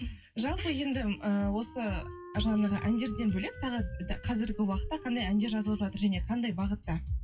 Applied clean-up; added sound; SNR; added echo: classical method WPE with log-MMSE.